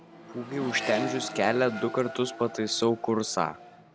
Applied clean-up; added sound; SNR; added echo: none; Accelerating, revving, vroom; 10 dB; none.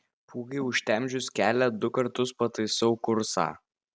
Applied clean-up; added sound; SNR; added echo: none; none; none; none.